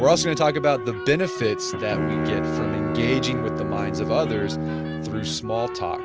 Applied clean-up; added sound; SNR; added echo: none; Bowed string instrument + Wind instrument, woodwind instrument; 2 dB; none.